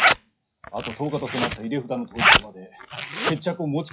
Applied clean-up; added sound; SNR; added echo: classical method WPE with log-MMSE.